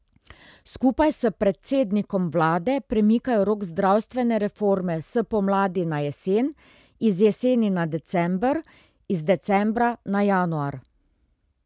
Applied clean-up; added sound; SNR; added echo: none; none; none; none.